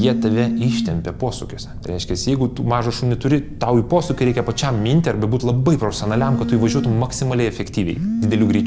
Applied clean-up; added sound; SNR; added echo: none; Telephone; 6 dB; none.